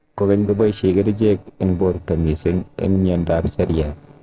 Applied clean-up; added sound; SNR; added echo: neural separator model SepFormer DNS4.